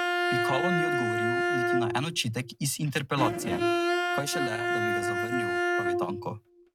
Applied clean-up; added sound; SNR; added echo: neural mask model RNNoise.